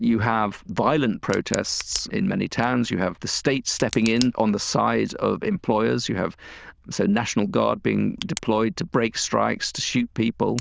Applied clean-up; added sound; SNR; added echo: neural diffusion model UNIVERSE++.